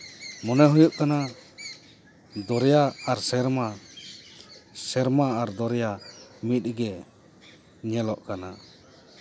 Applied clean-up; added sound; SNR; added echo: none; none; none; none.